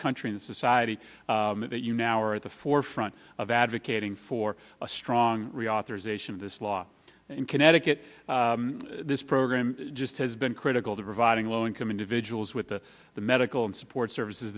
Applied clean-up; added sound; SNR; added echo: none; none; none; none.